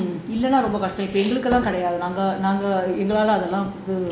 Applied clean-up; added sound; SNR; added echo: none; none; none; none.